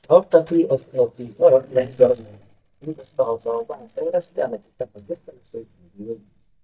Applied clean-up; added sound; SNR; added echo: neural mask model DeepFilterNet 3.